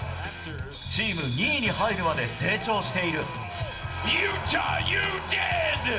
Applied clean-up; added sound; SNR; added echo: none; none; none; reverberation time 0.7 s.